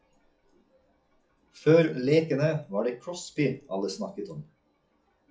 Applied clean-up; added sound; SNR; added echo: classical method WPE with log-MMSE.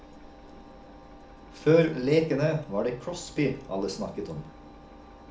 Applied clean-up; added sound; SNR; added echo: none; Engine; 19 dB; reverberation time 0.4 s.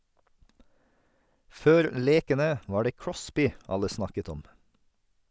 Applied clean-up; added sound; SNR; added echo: none; none; none; none.